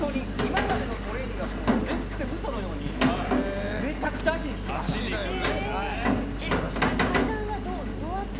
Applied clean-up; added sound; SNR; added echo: none; Rain; -4 dB; none.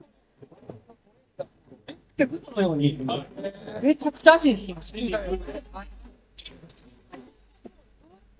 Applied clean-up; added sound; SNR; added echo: neural mask model DeepFilterNet 3.